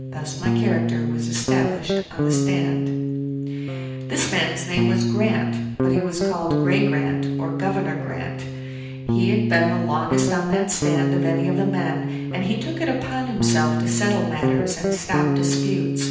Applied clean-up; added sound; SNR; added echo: none; Guitar; -3 dB; reverberation time 0.9 s.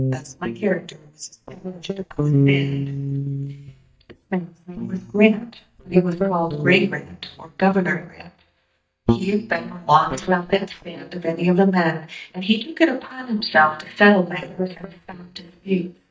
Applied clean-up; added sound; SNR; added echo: neural mask model DeepFilterNet 3.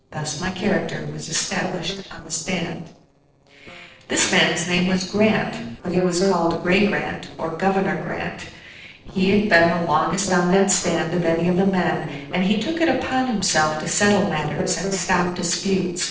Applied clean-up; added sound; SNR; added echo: neural separator model SepFormer DNS4.